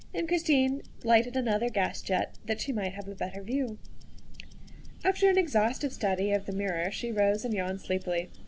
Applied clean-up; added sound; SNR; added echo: none; Tick-tock; 11 dB; none.